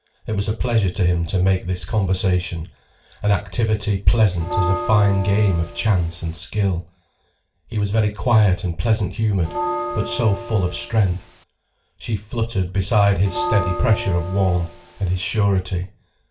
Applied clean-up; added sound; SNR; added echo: none; Bell; 9 dB; reverberation time 0.3 s.